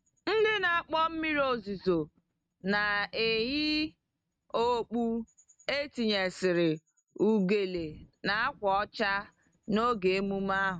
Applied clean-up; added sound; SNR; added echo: neural mask model RNNoise.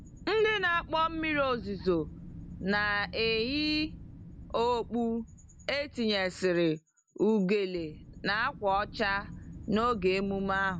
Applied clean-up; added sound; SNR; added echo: none; Wind; 15 dB; none.